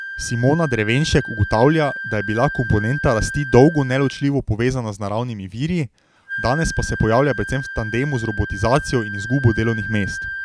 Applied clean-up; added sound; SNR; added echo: none; Wind instrument, woodwind instrument; 11 dB; none.